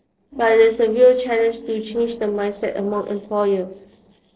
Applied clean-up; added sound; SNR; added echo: neural separator model SepFormer DNS4.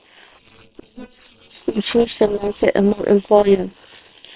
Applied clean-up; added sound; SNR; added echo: neural separator model SepFormer WHAM!.